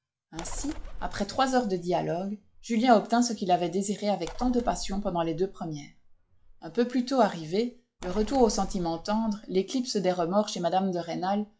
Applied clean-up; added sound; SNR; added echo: classical method log-MMSE.